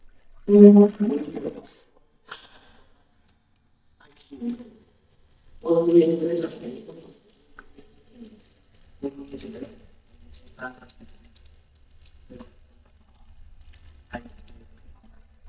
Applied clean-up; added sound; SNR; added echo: neural mask model DeepFilterNet 3.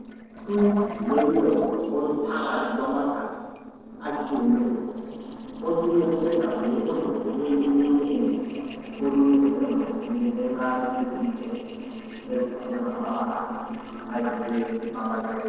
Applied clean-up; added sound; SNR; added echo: neural separator model SepFormer DNS4.